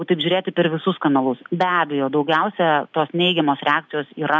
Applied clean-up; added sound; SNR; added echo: none; none; none; none.